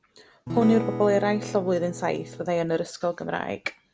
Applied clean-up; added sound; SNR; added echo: none; Acoustic guitar / Strum; 7 dB; none.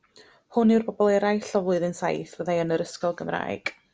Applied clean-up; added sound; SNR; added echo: none; none; none; none.